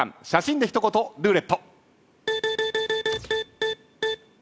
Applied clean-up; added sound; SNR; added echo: none; none; none; none.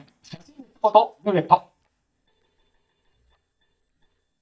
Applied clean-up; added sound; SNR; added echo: neural mask model DeepFilterNet 3.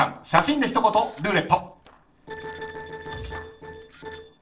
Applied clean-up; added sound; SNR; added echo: neural separator model SepFormer DNS4.